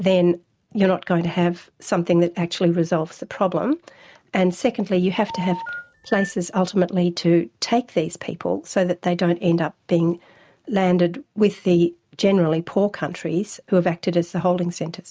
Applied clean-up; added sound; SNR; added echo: neural mask model RNNoise.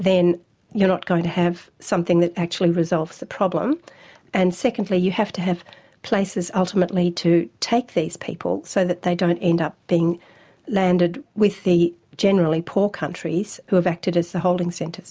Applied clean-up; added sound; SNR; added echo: none; none; none; none.